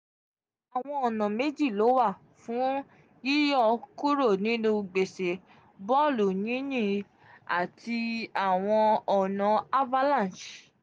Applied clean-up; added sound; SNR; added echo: none; none; none; none.